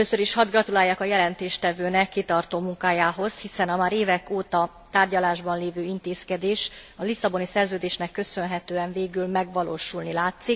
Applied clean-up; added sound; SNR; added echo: none; none; none; none.